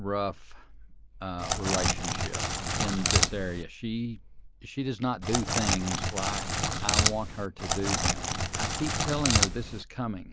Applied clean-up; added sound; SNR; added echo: none; Crackle; -5 dB; none.